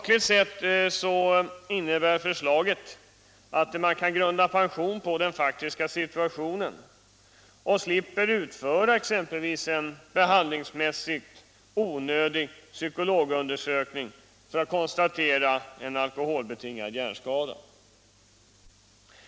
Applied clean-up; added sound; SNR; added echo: none; none; none; none.